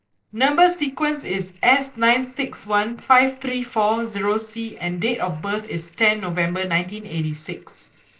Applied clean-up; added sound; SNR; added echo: neural separator model SepFormer DNS4.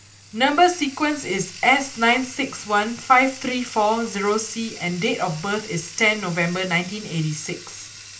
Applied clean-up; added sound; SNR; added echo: none; Bathtub (filling or washing); 17 dB; reverberation time 0.2 s.